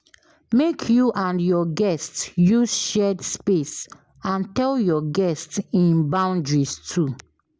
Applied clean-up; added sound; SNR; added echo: none; none; none; none.